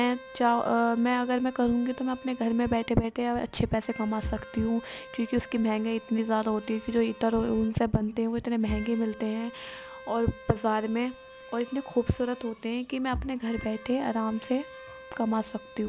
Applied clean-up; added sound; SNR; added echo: none; Bowed string instrument + Bass drum / Thump, thud; 16 dB; none.